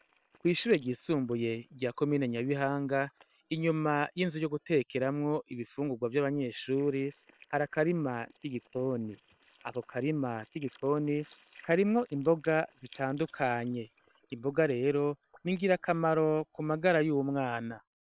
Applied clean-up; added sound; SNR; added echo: neural separator model SepFormer WHAM!.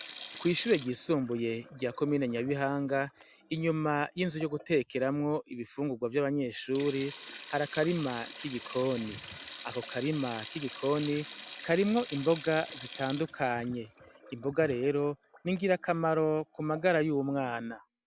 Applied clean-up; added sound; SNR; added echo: none; Sink (filling or washing); 17 dB; none.